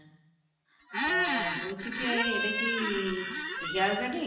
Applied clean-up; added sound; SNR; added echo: none; Squeak; -2 dB; reverberation time 1.0 s.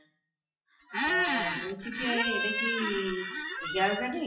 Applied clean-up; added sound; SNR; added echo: classical method WPE with log-MMSE.